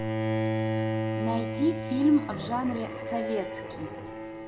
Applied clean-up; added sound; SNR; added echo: none; Bowed string instrument; 1 dB; reverberation time 0.8 s.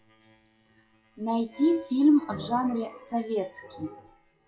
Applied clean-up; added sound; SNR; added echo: classical method WPE with log-MMSE.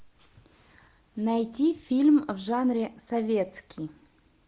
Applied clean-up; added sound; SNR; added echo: none; none; none; none.